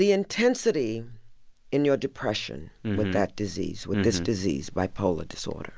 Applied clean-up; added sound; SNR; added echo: none; none; none; none.